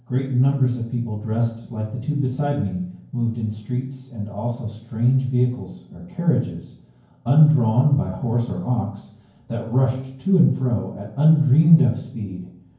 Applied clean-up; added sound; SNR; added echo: none; none; none; reverberation time 0.9 s.